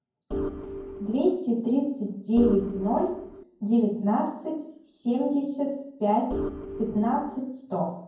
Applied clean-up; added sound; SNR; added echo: none; Organ; 7 dB; reverberation time 0.9 s.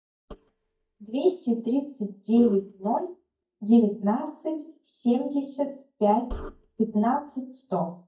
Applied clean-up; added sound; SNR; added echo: neural mask model DeepFilterNet 3.